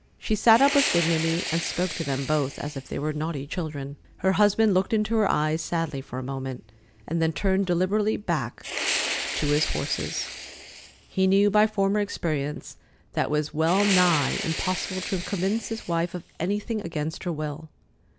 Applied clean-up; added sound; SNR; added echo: none; Fire; 7 dB; none.